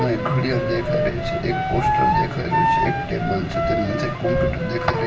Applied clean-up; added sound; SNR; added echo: none; Wind instrument, woodwind instrument; 0 dB; reverberation time 0.7 s.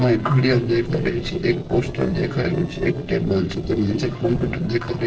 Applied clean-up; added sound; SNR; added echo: neural separator model SepFormer DNS4.